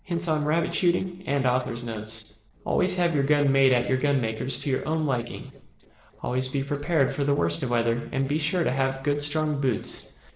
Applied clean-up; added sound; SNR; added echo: neural separator model SepFormer DNS4.